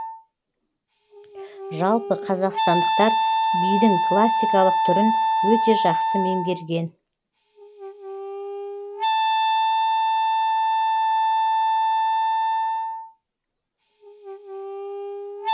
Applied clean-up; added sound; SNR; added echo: none; Wind instrument, woodwind instrument; -4 dB; none.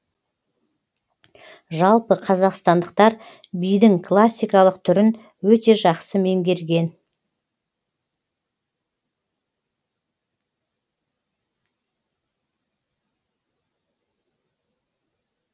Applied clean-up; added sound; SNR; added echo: none; none; none; none.